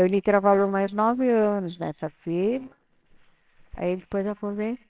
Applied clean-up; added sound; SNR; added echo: neural separator model SepFormer WHAMR!.